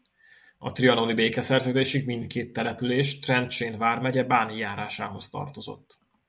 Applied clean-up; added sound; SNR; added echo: none; none; none; none.